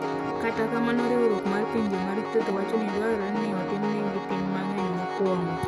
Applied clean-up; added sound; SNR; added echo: none; Piano; 2 dB; none.